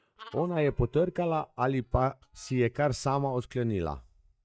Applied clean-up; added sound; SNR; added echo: neural mask model DeepFilterNet 3.